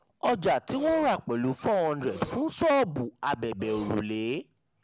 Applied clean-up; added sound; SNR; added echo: none; Burping, eructation; 15 dB; none.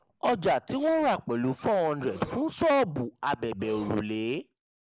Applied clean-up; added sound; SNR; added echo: neural mask model Resemble Enhance denoiser.